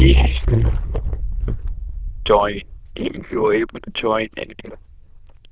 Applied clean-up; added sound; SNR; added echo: neural diffusion model UNIVERSE++.